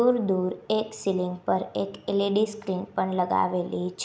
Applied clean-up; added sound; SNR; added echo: none; none; none; none.